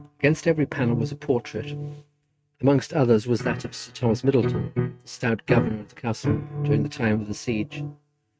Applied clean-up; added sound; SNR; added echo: neural mask model RNNoise.